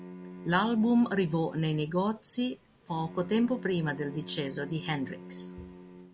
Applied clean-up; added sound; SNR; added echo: none; Bowed string instrument; 15 dB; none.